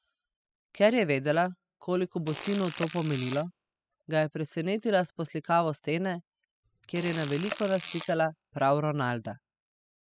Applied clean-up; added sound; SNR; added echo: classical method spectral subtraction.